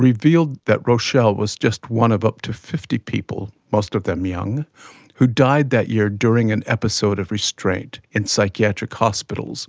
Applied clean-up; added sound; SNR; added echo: none; none; none; none.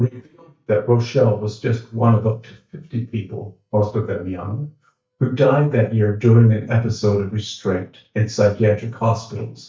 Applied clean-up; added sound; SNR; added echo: neural mask model DeepFilterNet 3.